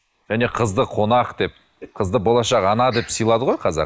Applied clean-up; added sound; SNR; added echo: neural mask model Resemble Enhance denoiser.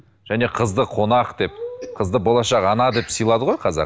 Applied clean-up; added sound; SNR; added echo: none; none; none; none.